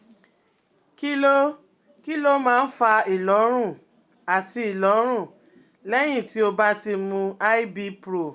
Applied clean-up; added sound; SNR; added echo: none; none; none; none.